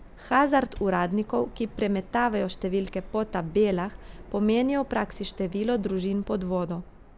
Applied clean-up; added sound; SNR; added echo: none; Cupboard open or close + Subway, metro, underground; 17 dB; none.